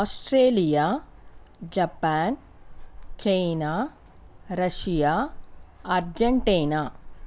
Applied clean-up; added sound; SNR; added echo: none; Meow / Purr; 14 dB; none.